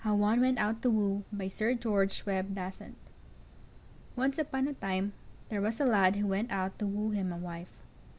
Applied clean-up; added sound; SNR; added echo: none; none; none; none.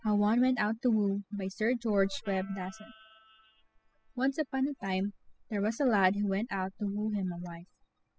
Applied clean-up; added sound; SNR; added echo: classical method spectral subtraction.